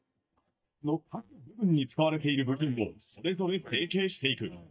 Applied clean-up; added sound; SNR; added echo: neural mask model DeepFilterNet 3.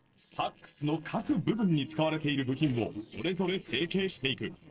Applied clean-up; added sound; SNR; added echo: neural separator model SepFormer DNS4.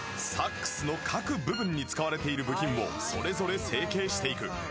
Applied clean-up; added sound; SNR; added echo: none; none; none; none.